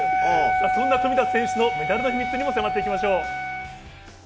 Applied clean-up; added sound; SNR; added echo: none; Wind instrument, woodwind instrument; -2 dB; none.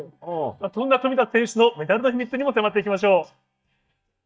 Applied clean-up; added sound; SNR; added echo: neural mask model DeepFilterNet 3.